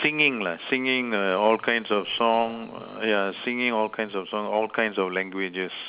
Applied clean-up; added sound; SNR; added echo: none; none; none; none.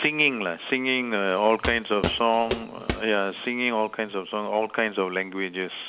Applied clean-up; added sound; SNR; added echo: none; Walk, footsteps; 6 dB; none.